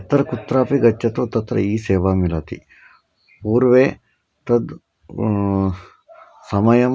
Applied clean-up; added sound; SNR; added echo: none; none; none; none.